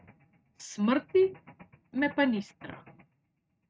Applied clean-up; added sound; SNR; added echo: neural mask model RNNoise.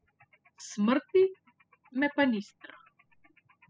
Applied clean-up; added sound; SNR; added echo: classical method spectral subtraction.